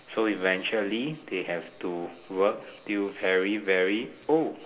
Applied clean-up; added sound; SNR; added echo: none; none; none; reverberation time 1.2 s.